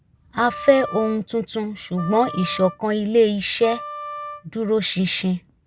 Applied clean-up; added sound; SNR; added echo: none; Wind instrument, woodwind instrument; 14 dB; none.